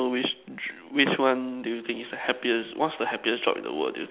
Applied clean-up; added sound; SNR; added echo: none; none; none; none.